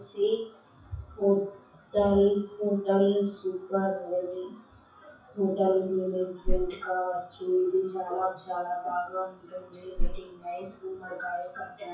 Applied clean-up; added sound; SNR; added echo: classical method WPE with log-MMSE.